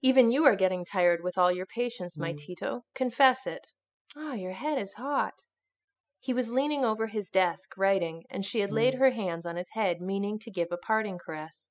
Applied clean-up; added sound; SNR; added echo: classical method spectral subtraction.